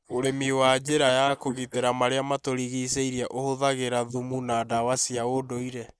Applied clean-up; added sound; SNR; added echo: neural mask model Resemble Enhance denoiser.